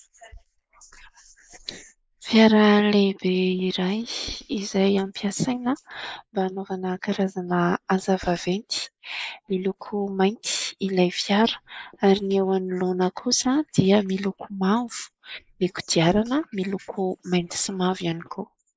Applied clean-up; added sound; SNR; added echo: neural mask model Resemble Enhance denoiser.